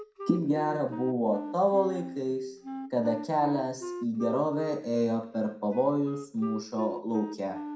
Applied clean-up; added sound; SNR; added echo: none; Wind instrument, woodwind instrument; 12 dB; reverberation time 0.5 s.